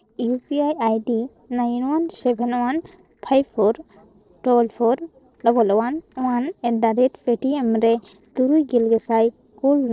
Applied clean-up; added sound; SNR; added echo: neural separator model SepFormer DNS4.